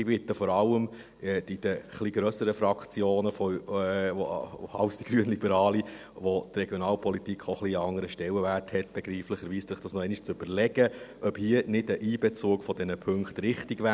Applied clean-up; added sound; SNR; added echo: none; none; none; none.